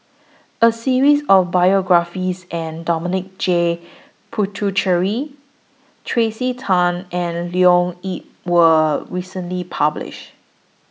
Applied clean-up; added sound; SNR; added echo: none; none; none; none.